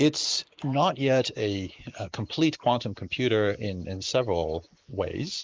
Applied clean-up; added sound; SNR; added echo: neural mask model Resemble Enhance denoiser.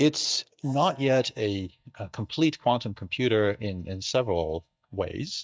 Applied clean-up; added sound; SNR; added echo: neural mask model DeepFilterNet 3.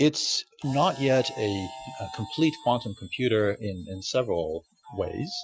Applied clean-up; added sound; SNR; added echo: classical method Wiener filter.